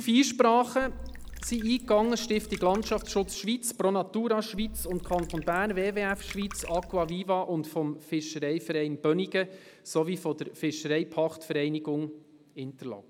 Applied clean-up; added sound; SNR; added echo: none; Water / Liquid; 12 dB; none.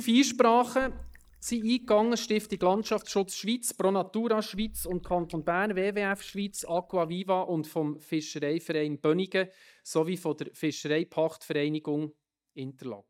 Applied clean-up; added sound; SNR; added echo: neural mask model DeepFilterNet 3.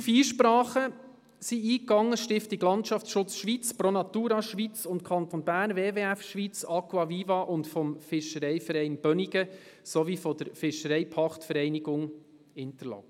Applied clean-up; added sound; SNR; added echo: none; none; none; none.